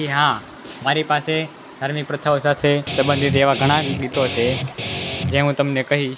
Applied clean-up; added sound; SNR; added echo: none; Guitar; 3 dB; none.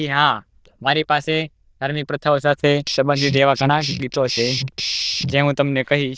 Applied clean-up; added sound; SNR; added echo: neural diffusion model UNIVERSE++.